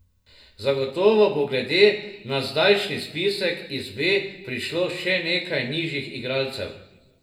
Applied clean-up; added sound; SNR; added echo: none; none; none; reverberation time 0.7 s.